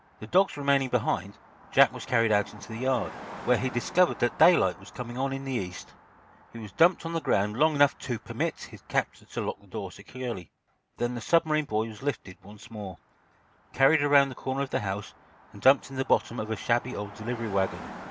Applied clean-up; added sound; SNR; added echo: none; Car passing by; 20 dB; none.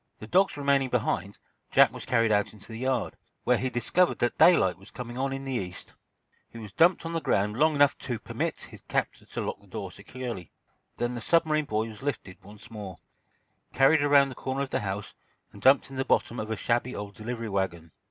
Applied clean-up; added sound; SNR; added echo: none; none; none; none.